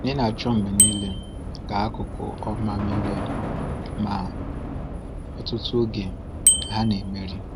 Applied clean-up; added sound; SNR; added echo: none; Subway, metro, underground / Train + Bicycle bell; -1 dB; none.